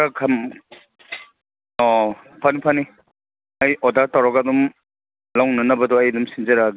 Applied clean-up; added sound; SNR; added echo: none; none; none; none.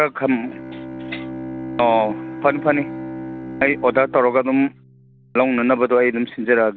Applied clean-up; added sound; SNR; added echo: none; Bowed string instrument; 13 dB; none.